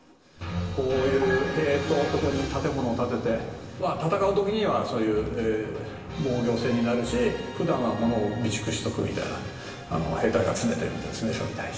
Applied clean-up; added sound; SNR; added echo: none; none; none; reverberation time 1.0 s.